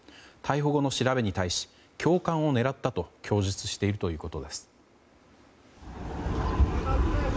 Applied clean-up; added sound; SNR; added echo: none; none; none; none.